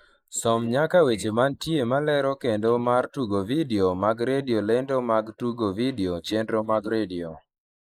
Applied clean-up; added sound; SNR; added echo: neural mask model Resemble Enhance denoiser.